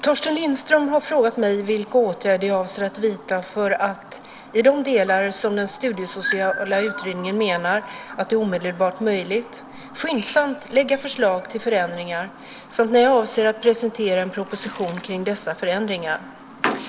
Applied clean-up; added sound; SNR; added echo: none; Chirp, tweet; 14 dB; none.